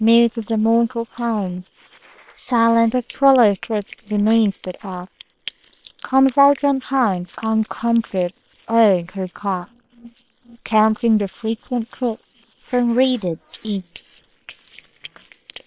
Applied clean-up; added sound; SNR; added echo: neural separator model SepFormer WHAM!.